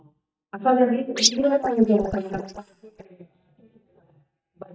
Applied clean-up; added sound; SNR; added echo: neural mask model DeepFilterNet 3.